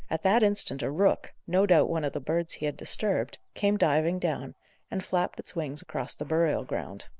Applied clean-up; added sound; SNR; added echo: none; Cricket / Frog; 18 dB; none.